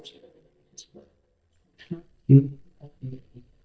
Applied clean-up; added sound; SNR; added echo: neural mask model DeepFilterNet 3.